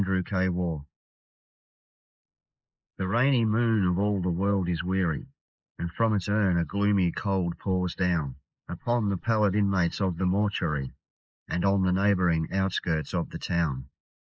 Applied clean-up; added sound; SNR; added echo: neural mask model Resemble Enhance denoiser.